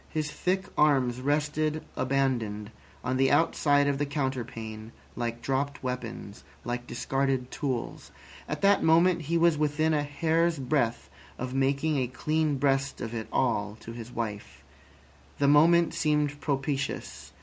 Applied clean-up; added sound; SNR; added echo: none; none; none; none.